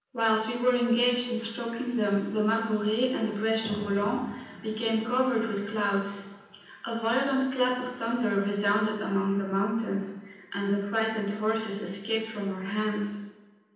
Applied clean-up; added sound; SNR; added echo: none; none; none; reverberation time 0.9 s.